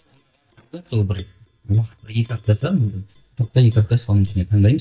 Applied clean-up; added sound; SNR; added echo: neural mask model DeepFilterNet 3.